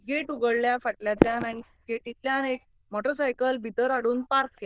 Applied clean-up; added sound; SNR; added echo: neural diffusion model UNIVERSE++.